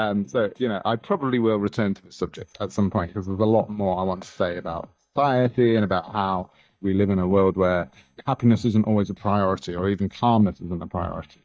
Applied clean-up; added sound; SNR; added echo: neural mask model DeepFilterNet 3.